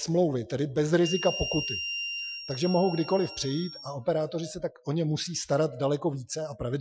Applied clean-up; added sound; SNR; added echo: classical method Wiener filter.